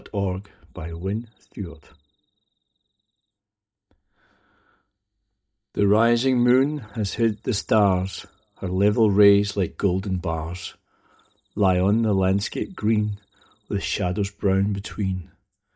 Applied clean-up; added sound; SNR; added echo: neural mask model DeepFilterNet 3.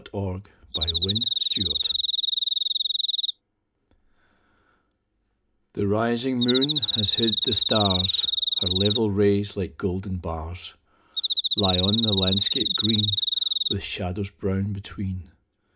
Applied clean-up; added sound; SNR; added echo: none; Cricket; -5 dB; reverberation time 0.3 s.